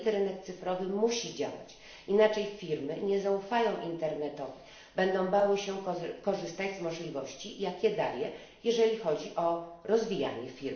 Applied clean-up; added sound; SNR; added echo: none; none; none; reverberation time 0.7 s.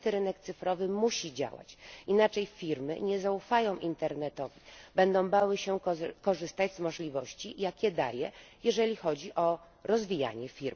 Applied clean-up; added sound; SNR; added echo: none; none; none; none.